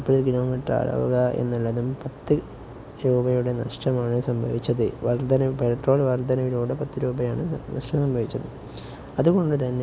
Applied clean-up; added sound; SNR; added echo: none; none; none; none.